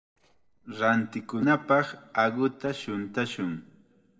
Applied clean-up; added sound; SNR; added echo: neural separator model SepFormer DNS4.